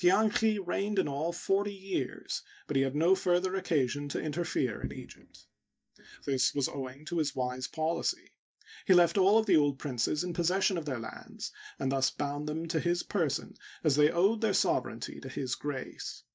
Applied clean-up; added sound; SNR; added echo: neural mask model DeepFilterNet 3.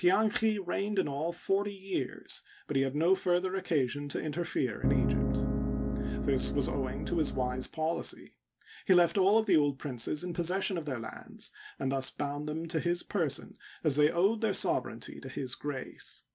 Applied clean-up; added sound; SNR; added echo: none; Piano; 0 dB; none.